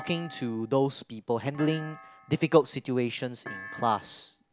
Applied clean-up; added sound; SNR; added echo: none; Thump, thud; 18 dB; none.